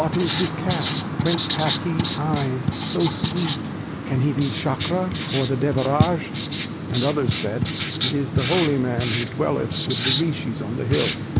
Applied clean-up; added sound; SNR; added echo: none; Writing; 1 dB; none.